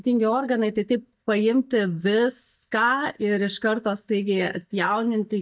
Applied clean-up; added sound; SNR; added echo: neural mask model DeepFilterNet 3.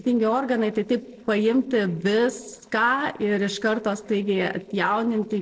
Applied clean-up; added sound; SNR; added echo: neural separator model SepFormer DNS4.